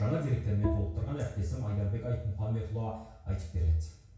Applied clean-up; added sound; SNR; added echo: none; Bowed string instrument; 8 dB; reverberation time 0.6 s.